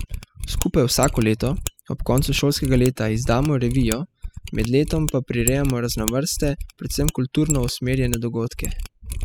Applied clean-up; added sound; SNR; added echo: classical method spectral subtraction.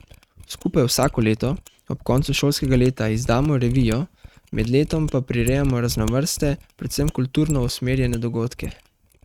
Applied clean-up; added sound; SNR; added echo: neural mask model RNNoise.